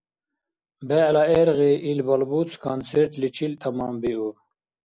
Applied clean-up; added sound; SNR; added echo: none; none; none; none.